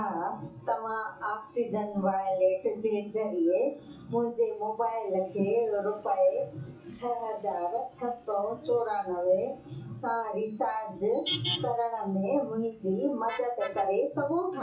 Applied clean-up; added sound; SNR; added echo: classical method WPE with log-MMSE.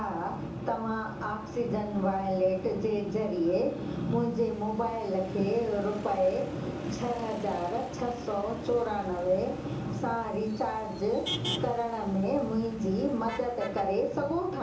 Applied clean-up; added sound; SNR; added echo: none; Motor vehicle (road); 13 dB; reverberation time 0.6 s.